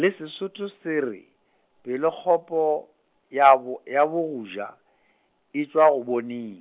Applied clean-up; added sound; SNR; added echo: none; none; none; none.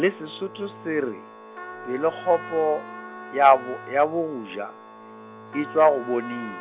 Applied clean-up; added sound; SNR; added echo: none; Trumpet + Organ; 15 dB; none.